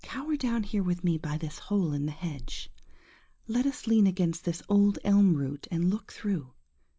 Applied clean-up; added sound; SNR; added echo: none; none; none; none.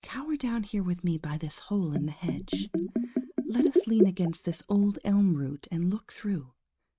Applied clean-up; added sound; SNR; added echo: neural mask model RNNoise.